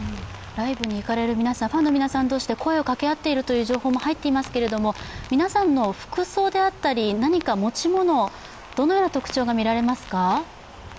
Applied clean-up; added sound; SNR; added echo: none; none; none; none.